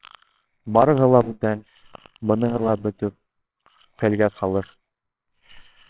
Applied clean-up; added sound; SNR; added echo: neural separator model SepFormer WHAMR!.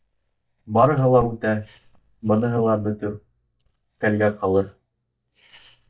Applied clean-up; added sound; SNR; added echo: neural mask model DeepFilterNet 3.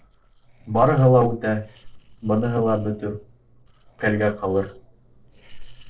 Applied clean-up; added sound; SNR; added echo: neural separator model SepFormer DNS4.